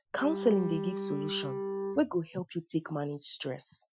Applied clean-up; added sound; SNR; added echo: classical method Wiener filter.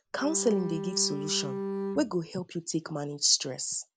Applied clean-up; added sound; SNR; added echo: none; Bowed string instrument; 4 dB; none.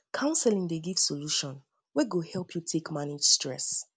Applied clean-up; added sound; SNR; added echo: none; none; none; none.